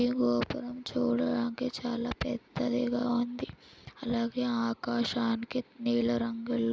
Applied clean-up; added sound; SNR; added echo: none; none; none; none.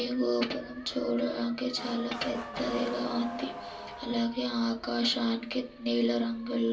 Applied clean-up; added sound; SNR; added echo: none; Motor vehicle (road) / Siren; 13 dB; reverberation time 0.3 s.